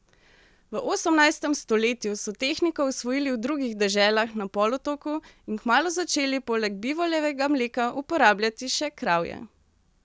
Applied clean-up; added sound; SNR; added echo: none; none; none; none.